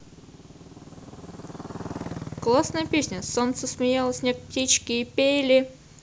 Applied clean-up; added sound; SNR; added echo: none; Motorcycle; 14 dB; none.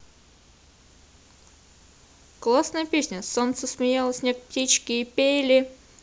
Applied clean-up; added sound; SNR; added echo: none; none; none; none.